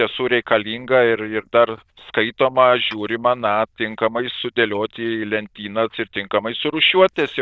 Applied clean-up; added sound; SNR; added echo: neural diffusion model UNIVERSE++.